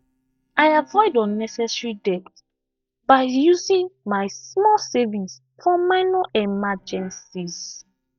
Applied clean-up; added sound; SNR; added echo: neural mask model DeepFilterNet 3.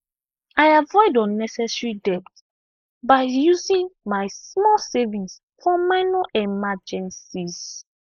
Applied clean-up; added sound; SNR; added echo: neural mask model Resemble Enhance denoiser.